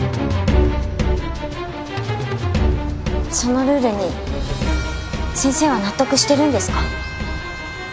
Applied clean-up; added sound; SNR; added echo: none; none; none; none.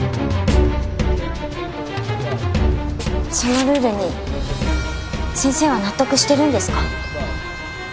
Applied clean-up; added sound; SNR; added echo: none; Snare drum + Tearing; 17 dB; none.